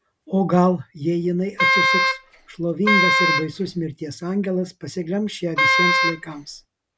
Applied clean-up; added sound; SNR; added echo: none; Wind instrument, woodwind instrument; -4 dB; none.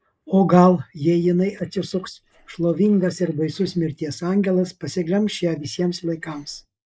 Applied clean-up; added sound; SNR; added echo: neural mask model Resemble Enhance denoiser.